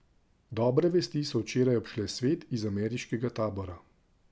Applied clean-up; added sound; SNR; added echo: none; none; none; none.